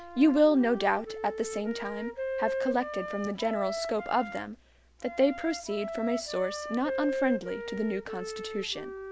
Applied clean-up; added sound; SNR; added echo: none; Wind instrument, woodwind instrument; 7 dB; none.